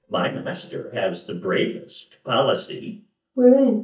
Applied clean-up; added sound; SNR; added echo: neural mask model DeepFilterNet 3.